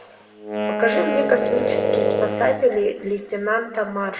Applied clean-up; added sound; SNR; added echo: none; Wind instrument, woodwind instrument; 6 dB; reverberation time 1.9 s.